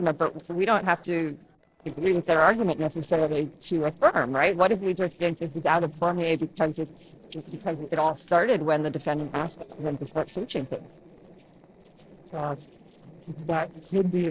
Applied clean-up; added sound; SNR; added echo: neural separator model SepFormer DNS4.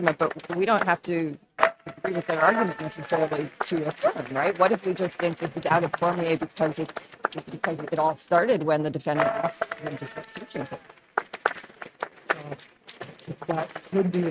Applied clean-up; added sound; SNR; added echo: neural mask model RNNoise.